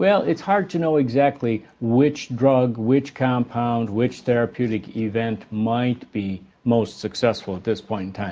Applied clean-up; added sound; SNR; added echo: none; none; none; none.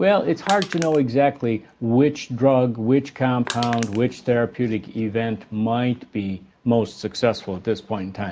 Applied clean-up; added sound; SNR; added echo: none; Crushing; 10 dB; none.